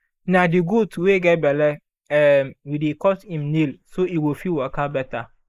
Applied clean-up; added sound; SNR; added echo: neural mask model Resemble Enhance denoiser.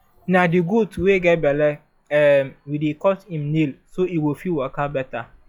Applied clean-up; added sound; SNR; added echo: classical method log-MMSE.